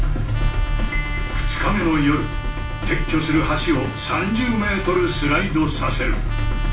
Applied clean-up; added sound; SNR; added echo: none; Trumpet; 16 dB; reverberation time 0.4 s.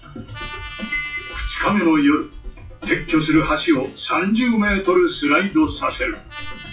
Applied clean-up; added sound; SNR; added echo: classical method WPE with log-MMSE.